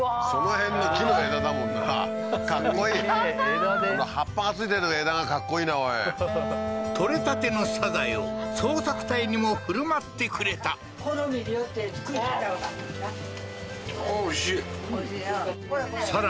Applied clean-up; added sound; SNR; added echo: none; Wind instrument, woodwind instrument; 4 dB; none.